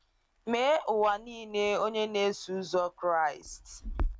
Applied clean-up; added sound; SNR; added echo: none; Crackle; 10 dB; none.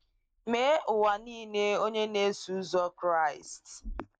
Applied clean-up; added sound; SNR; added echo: neural mask model Resemble Enhance denoiser.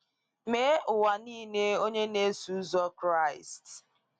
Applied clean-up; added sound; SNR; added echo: none; none; none; none.